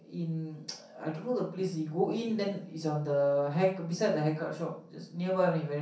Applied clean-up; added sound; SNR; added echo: none; none; none; reverberation time 0.6 s.